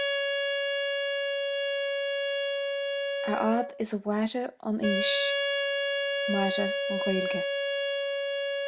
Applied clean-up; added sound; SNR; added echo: none; Wind instrument, woodwind instrument; -4 dB; none.